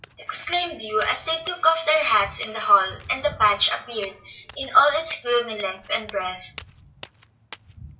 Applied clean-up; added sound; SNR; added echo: none; Walk, footsteps; 19 dB; reverberation time 0.2 s.